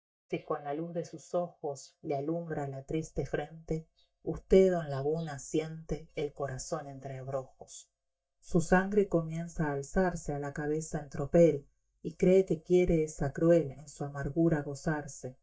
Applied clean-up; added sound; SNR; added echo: neural mask model DeepFilterNet 3.